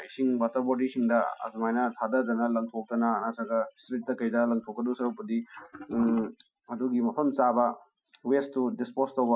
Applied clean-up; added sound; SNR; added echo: classical method Wiener filter.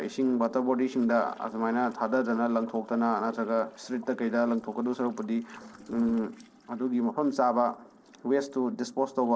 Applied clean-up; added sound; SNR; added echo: neural separator model SepFormer DNS4.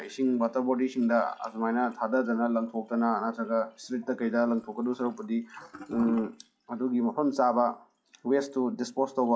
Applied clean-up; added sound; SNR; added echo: classical method log-MMSE.